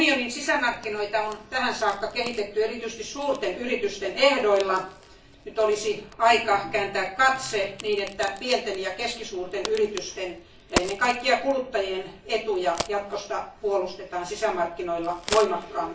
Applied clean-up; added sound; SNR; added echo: none; Crack; 14 dB; reverberation time 0.3 s.